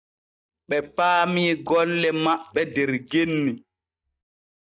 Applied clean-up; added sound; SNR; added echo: neural mask model DeepFilterNet 3.